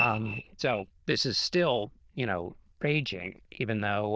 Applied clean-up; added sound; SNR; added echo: neural diffusion model UNIVERSE++.